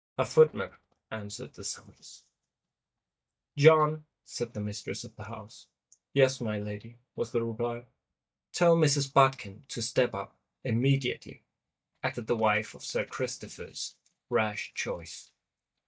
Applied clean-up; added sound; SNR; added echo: neural mask model DeepFilterNet 3.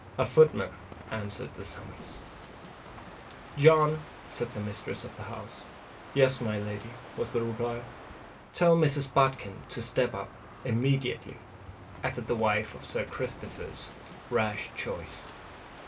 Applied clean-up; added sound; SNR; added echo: none; Crow; 15 dB; reverberation time 0.2 s.